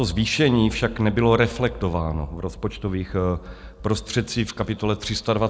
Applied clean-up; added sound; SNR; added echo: none; Accelerating, revving, vroom; 16 dB; none.